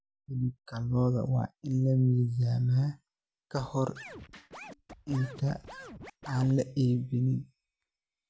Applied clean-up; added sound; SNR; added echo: none; Scratching (performance technique); 17 dB; none.